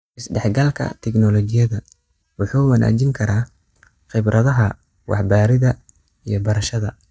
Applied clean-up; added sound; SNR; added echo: neural mask model DeepFilterNet 3.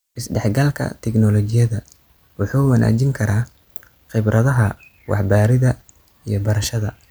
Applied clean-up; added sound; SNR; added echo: none; none; none; none.